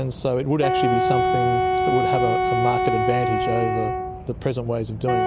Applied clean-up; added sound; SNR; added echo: none; Wind instrument, woodwind instrument; -2 dB; none.